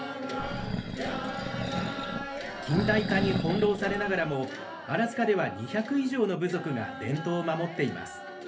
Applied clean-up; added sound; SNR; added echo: none; Animal; 3 dB; reverberation time 0.3 s.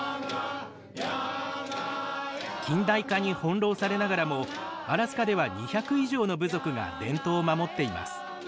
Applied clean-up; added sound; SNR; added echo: none; none; none; none.